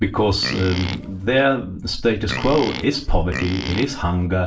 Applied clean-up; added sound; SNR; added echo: none; Livestock, farm animals, working animals; 11 dB; reverberation time 0.3 s.